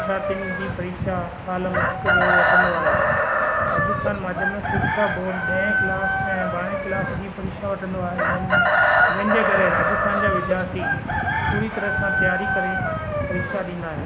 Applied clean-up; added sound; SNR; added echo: none; Chicken, rooster; -3 dB; none.